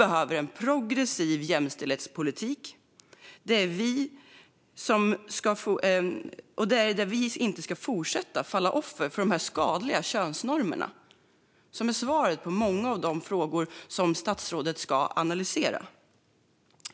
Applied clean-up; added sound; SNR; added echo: none; none; none; none.